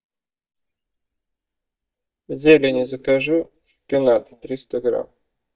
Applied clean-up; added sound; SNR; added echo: neural mask model DeepFilterNet 3.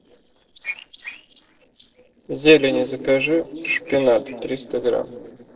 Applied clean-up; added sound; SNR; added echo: neural separator model SepFormer DNS4.